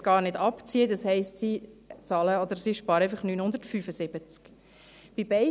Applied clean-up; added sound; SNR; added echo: none; none; none; none.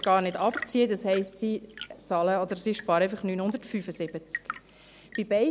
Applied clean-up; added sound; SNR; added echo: none; Tap / Fill (with liquid) / Trickle, dribble / Chirp, tweet / Engine; 15 dB; none.